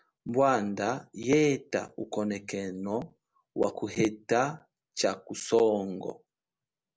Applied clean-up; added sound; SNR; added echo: none; none; none; none.